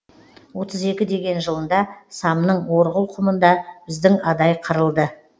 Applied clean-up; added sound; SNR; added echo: none; none; none; none.